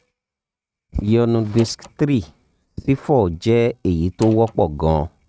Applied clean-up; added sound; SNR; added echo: neural mask model RNNoise.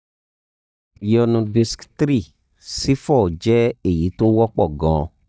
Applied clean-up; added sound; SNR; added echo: neural mask model DeepFilterNet 3.